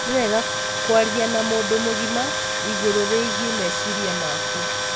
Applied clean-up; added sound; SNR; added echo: none; Tools; 0 dB; none.